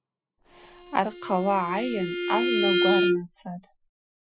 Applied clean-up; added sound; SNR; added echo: classical method Wiener filter.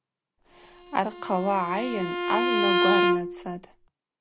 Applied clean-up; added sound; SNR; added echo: none; Bowed string instrument; -3 dB; none.